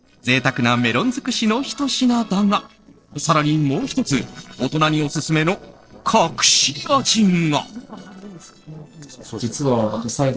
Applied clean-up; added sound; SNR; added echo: neural separator model SepFormer DNS4.